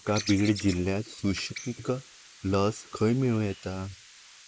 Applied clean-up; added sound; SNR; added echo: neural mask model Resemble Enhance denoiser.